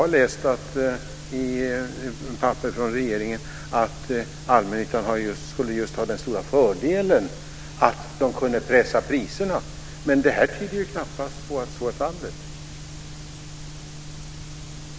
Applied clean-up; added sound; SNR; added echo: none; none; none; none.